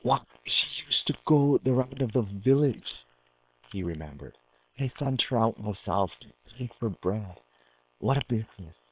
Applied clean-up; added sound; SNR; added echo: neural separator model SepFormer WHAM!.